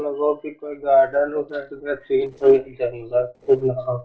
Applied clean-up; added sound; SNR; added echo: neural separator model SepFormer DNS4.